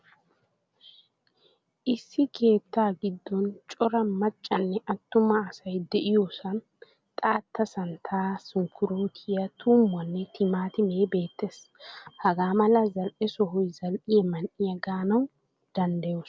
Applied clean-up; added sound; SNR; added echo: none; none; none; none.